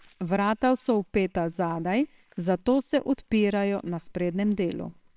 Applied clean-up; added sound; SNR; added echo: neural separator model SepFormer WHAMR!.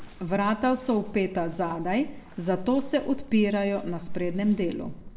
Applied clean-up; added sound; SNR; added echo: none; Crumpling, crinkling; 11 dB; reverberation time 0.9 s.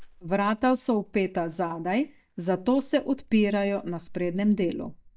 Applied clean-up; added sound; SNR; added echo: neural mask model DeepFilterNet 3.